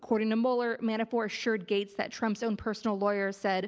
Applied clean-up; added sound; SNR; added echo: none; none; none; none.